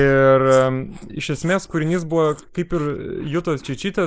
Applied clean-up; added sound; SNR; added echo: neural mask model Resemble Enhance denoiser.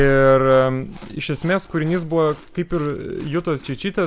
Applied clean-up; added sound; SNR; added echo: none; Chewing, mastication; 13 dB; none.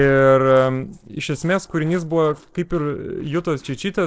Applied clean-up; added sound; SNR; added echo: neural separator model SepFormer DNS4.